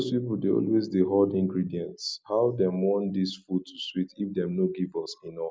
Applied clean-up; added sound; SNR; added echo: none; none; none; none.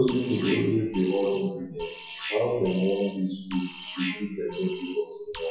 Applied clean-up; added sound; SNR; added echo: classical method WPE with log-MMSE.